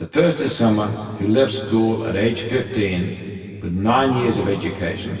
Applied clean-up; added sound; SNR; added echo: none; none; none; reverberation time 2.6 s.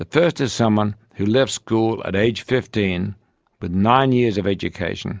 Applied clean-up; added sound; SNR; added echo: none; none; none; none.